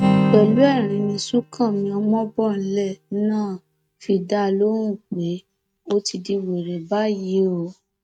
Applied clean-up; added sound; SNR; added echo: neural mask model RNNoise.